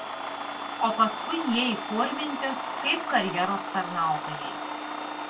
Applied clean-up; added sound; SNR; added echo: none; Domestic sounds, home sounds; 4 dB; reverberation time 0.2 s.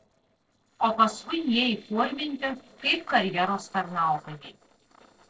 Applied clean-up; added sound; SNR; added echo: neural separator model SepFormer DNS4.